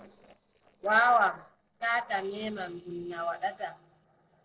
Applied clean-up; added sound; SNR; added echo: neural separator model SepFormer DNS4.